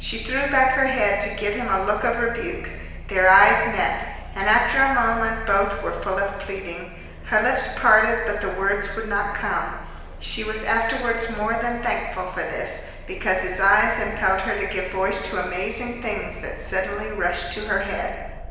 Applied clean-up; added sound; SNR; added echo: none; Aircraft; 12 dB; reverberation time 1.1 s.